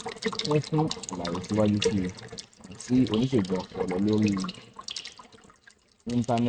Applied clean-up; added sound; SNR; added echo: neural mask model RNNoise.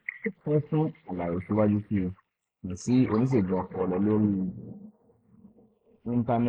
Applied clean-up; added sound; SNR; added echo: neural mask model Resemble Enhance denoiser.